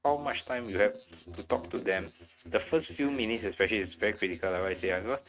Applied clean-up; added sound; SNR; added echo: neural mask model RNNoise.